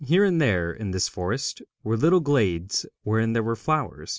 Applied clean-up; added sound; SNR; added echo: none; none; none; none.